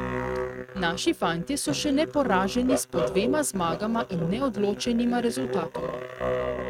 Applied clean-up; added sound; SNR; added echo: neural mask model RNNoise.